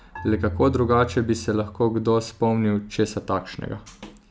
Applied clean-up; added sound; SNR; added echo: none; Marimba, xylophone; 13 dB; none.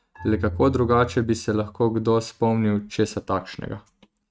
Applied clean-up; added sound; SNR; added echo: neural mask model RNNoise.